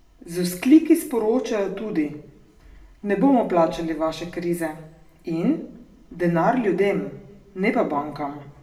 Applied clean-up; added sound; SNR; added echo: none; none; none; reverberation time 0.6 s.